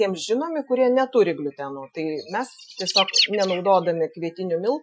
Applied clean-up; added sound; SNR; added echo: classical method Wiener filter.